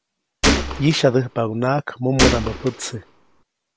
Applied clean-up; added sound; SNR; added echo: none; Gunshot, gunfire; 1 dB; none.